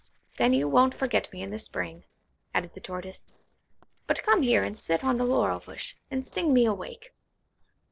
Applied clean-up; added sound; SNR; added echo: neural separator model SepFormer DNS4.